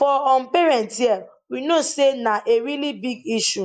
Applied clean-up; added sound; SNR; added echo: neural mask model Resemble Enhance denoiser.